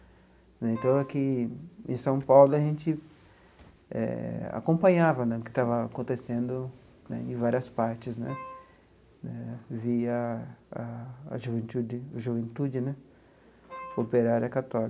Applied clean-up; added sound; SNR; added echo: none; Wind instrument, woodwind instrument; 15 dB; none.